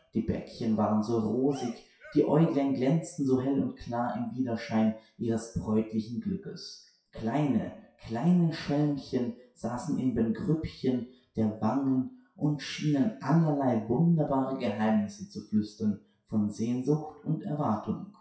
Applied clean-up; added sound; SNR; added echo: classical method WPE with log-MMSE.